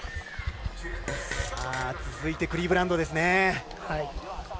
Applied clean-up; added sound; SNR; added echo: none; Fill (with liquid) + Fart; 9 dB; none.